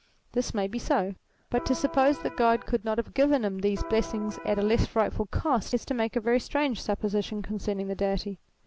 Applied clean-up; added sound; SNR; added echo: none; Electric guitar; 12 dB; none.